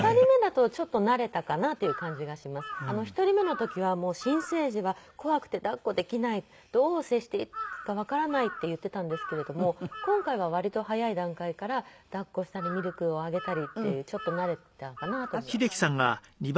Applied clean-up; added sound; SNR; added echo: none; Bird vocalization, bird call, bird song / Crow; 13 dB; none.